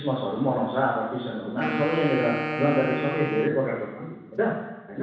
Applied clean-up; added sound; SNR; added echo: none; Wind instrument, woodwind instrument; 6 dB; reverberation time 1.1 s.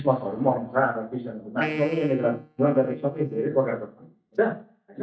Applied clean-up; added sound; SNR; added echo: neural mask model DeepFilterNet 3.